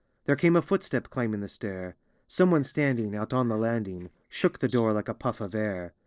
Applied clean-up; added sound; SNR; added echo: neural separator model SepFormer DNS4.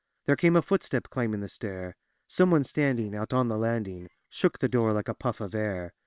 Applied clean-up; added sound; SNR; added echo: neural separator model SepFormer WHAM!.